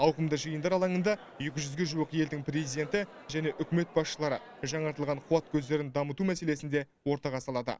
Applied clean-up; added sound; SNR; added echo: none; none; none; none.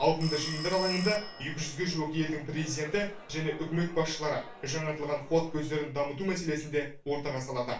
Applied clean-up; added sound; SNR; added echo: none; Telephone; 12 dB; reverberation time 0.3 s.